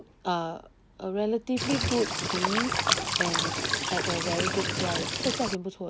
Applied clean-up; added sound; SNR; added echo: none; Cricket / Water; -3 dB; none.